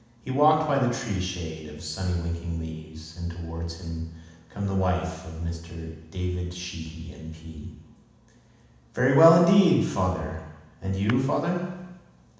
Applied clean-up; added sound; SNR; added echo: none; Tap / Glass; 15 dB; reverberation time 1.1 s.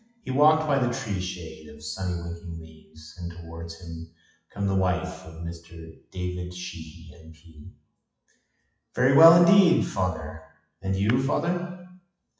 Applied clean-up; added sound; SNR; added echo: classical method WPE with log-MMSE.